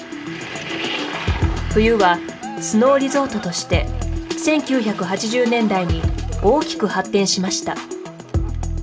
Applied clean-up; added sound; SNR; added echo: none; none; none; reverberation time 0.2 s.